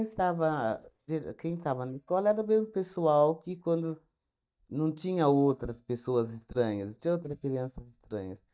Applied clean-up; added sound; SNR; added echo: neural mask model DeepFilterNet 3.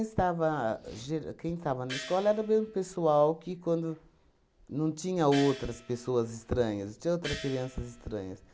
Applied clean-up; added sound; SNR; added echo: none; Gong; 14 dB; none.